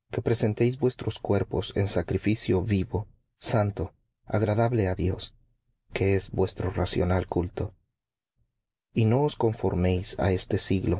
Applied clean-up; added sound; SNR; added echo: none; none; none; none.